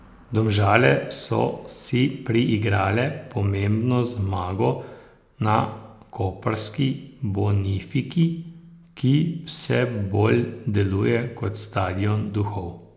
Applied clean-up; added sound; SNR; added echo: none; none; none; none.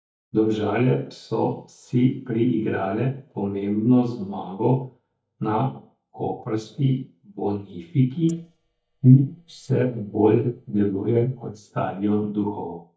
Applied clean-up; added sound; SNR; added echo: neural mask model DeepFilterNet 3.